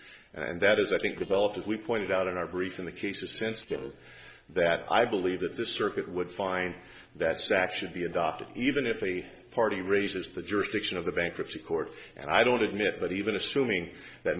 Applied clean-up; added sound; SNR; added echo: neural separator model SepFormer DNS4.